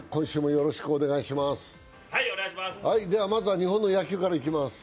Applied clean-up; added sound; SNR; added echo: none; none; none; none.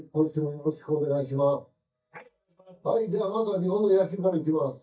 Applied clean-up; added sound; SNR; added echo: neural mask model DeepFilterNet 3.